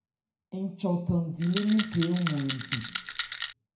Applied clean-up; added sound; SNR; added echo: none; Rattle; 3 dB; reverberation time 0.5 s.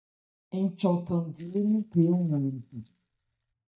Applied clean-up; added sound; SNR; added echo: neural mask model DeepFilterNet 3.